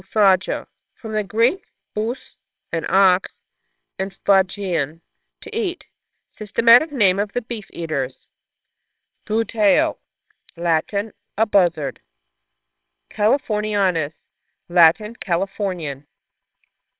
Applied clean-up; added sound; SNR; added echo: neural separator model SepFormer WHAMR!.